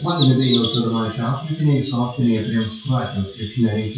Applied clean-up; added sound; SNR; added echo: classical method WPE with log-MMSE.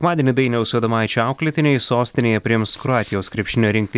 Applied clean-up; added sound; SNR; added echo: none; none; none; none.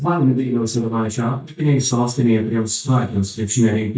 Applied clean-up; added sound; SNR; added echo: neural mask model DeepFilterNet 3.